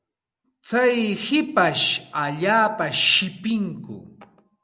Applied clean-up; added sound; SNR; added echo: none; none; none; none.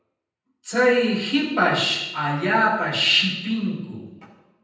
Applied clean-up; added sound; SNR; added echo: none; none; none; reverberation time 0.9 s.